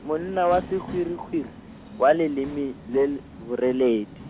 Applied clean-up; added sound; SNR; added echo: none; Subway, metro, underground; 16 dB; none.